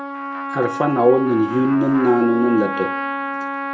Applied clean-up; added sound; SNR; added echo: none; Trumpet; 7 dB; reverberation time 0.7 s.